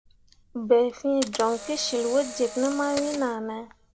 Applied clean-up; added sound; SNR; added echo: none; Camera; 13 dB; none.